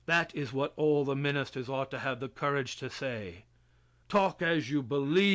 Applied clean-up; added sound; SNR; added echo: none; none; none; none.